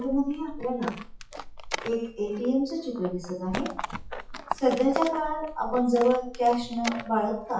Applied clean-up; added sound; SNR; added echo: classical method WPE with log-MMSE.